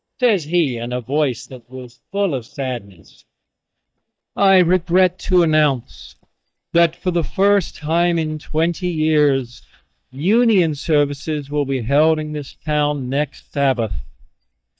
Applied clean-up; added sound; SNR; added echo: neural mask model DeepFilterNet 3.